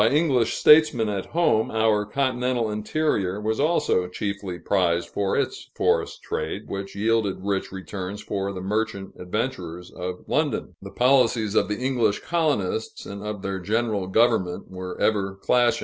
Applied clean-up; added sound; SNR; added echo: none; none; none; none.